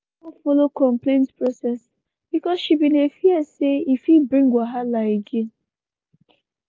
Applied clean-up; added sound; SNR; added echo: none; none; none; none.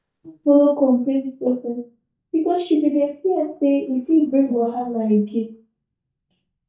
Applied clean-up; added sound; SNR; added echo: neural mask model DeepFilterNet 3.